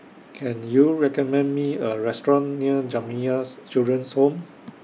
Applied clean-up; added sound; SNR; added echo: none; none; none; none.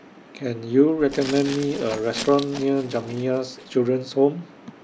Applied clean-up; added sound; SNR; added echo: none; Glass; 15 dB; none.